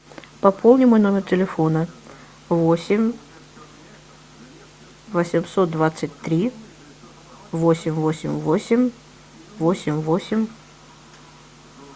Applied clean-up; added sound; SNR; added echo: none; none; none; none.